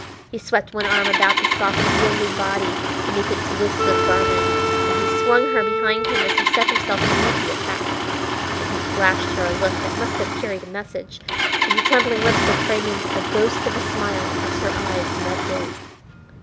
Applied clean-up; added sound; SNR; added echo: none; Wind instrument, woodwind instrument + Engine starting; -3 dB; none.